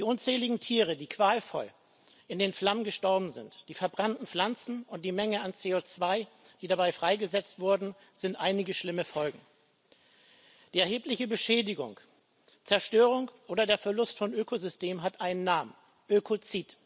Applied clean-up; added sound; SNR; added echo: none; none; none; none.